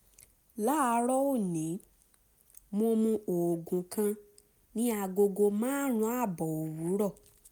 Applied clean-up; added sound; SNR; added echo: none; none; none; none.